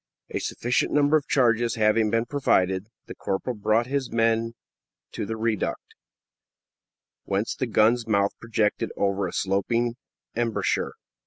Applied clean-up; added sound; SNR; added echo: none; none; none; none.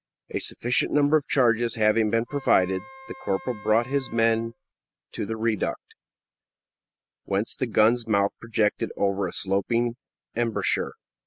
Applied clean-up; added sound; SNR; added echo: none; Wind instrument, woodwind instrument; 19 dB; none.